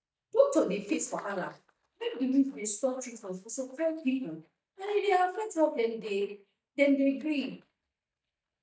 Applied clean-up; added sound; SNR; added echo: neural mask model DeepFilterNet 3.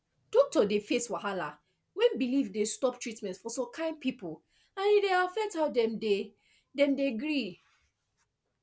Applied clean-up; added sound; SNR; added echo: none; none; none; none.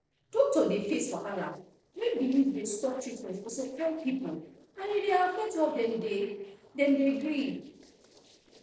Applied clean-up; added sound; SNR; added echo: neural separator model SepFormer DNS4.